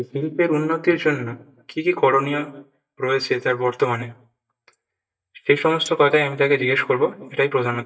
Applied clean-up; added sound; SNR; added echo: neural mask model DeepFilterNet 3.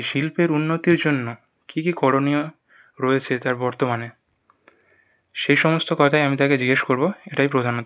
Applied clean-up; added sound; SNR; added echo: none; none; none; none.